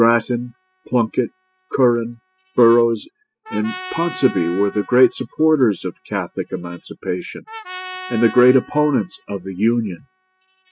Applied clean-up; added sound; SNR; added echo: classical method spectral subtraction.